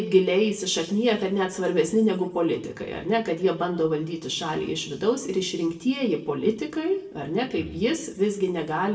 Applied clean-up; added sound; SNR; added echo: none; none; none; reverberation time 0.6 s.